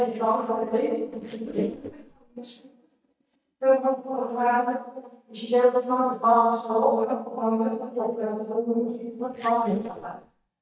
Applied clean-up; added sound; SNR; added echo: neural mask model DeepFilterNet 3.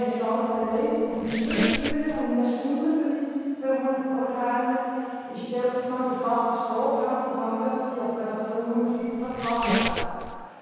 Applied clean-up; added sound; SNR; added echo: none; Squeak; 4 dB; reverberation time 2.2 s.